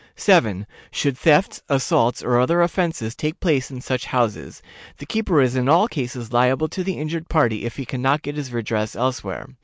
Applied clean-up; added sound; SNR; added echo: none; none; none; none.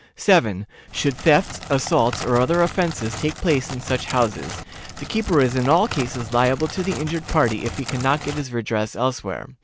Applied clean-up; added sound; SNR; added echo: none; Crackle; 11 dB; none.